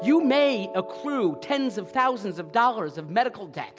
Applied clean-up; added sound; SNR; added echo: none; Piano; 15 dB; none.